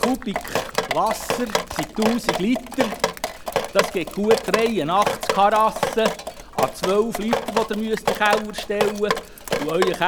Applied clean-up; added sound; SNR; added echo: none; Drip; 3 dB; none.